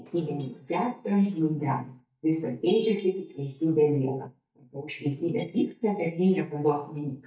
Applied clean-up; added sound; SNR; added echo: neural mask model DeepFilterNet 3.